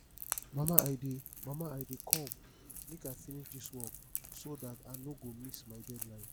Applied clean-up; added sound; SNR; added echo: none; Crack / Crackle; -2 dB; none.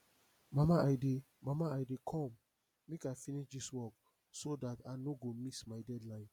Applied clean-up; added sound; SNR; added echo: none; none; none; none.